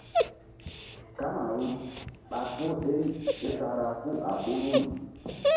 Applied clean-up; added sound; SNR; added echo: none; Dog; 1 dB; reverberation time 1.1 s.